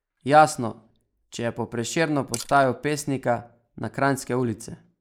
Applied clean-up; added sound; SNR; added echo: neural mask model Resemble Enhance denoiser.